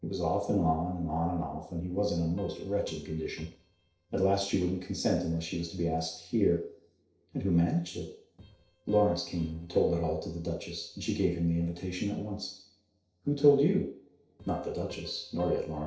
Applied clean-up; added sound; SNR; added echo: neural separator model SepFormer DNS4.